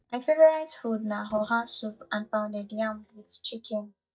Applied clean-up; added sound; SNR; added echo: neural mask model DeepFilterNet 3.